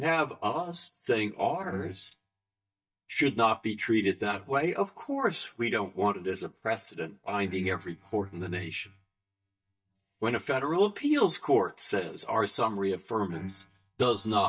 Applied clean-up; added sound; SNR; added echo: neural mask model DeepFilterNet 3.